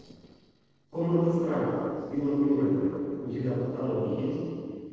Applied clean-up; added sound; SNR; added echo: neural separator model SepFormer DNS4.